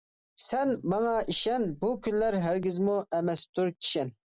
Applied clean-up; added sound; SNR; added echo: none; Buzz; 20 dB; none.